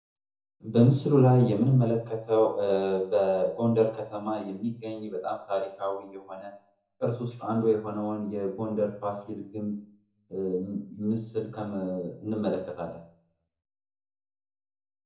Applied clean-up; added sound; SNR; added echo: none; none; none; reverberation time 0.6 s.